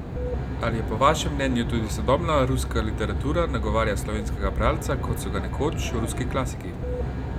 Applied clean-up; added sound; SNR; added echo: none; Aircraft; 1 dB; none.